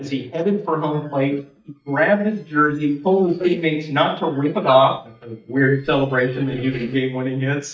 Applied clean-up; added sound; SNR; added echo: neural mask model DeepFilterNet 3.